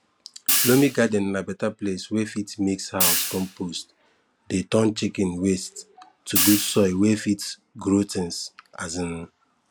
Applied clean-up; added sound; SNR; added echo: none; Hi-hat; 3 dB; none.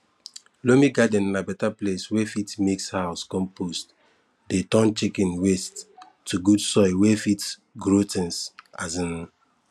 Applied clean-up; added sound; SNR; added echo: none; none; none; none.